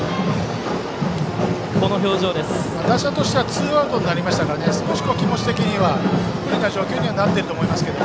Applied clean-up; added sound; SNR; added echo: none; none; none; none.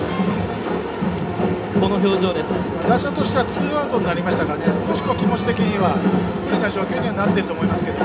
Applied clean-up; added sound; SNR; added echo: none; none; none; reverberation time 0.3 s.